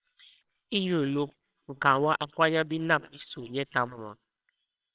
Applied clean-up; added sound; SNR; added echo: neural separator model SepFormer WHAMR!.